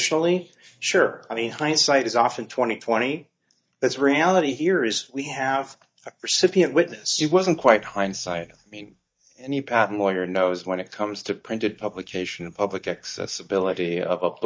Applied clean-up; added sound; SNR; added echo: neural mask model DeepFilterNet 3.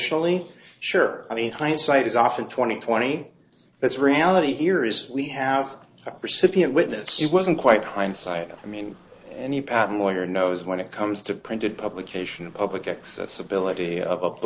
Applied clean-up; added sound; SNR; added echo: neural separator model SepFormer DNS4.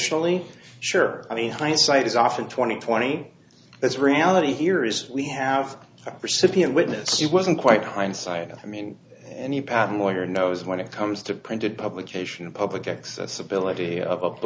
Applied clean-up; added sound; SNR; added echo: none; none; none; none.